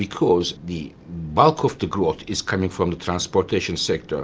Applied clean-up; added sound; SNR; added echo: none; none; none; none.